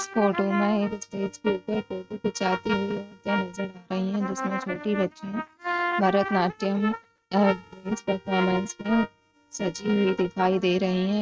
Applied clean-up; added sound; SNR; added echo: neural mask model RNNoise.